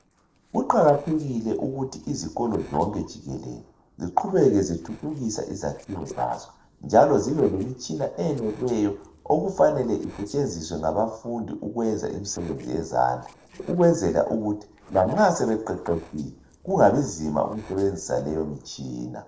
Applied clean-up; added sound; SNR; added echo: neural separator model SepFormer DNS4.